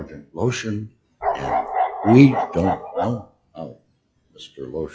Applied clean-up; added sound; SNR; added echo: classical method log-MMSE.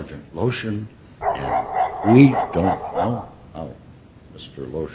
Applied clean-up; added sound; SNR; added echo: none; Bark; 2 dB; none.